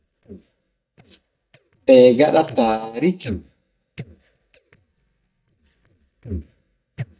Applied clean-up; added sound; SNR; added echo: neural mask model DeepFilterNet 3.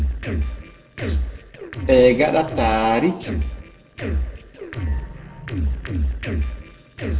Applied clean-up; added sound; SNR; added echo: neural separator model SepFormer DNS4.